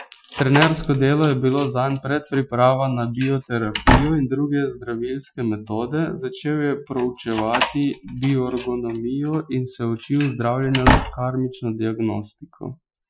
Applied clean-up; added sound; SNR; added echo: classical method Wiener filter.